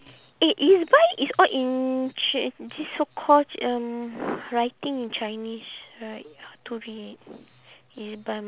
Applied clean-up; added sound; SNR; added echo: none; none; none; none.